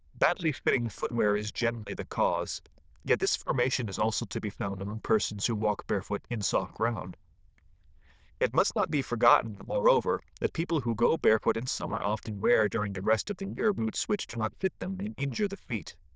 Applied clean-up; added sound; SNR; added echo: neural diffusion model UNIVERSE++.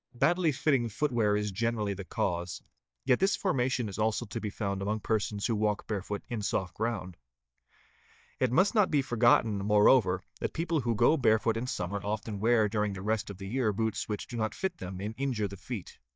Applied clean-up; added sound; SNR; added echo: neural mask model DeepFilterNet 3.